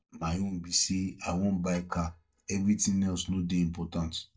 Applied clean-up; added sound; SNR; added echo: neural mask model DeepFilterNet 3.